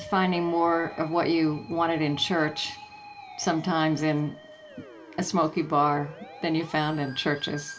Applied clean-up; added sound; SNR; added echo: none; Musical instrument; 17 dB; reverberation time 0.2 s.